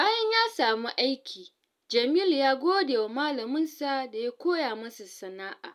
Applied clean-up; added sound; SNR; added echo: none; none; none; none.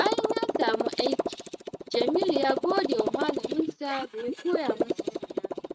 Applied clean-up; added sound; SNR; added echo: neural mask model RNNoise.